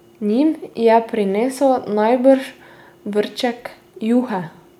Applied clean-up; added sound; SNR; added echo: none; none; none; none.